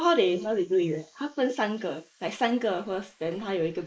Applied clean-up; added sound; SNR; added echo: neural mask model Resemble Enhance denoiser.